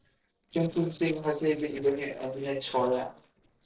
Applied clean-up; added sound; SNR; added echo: neural separator model SepFormer DNS4.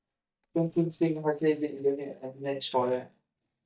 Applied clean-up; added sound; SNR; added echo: neural mask model DeepFilterNet 3.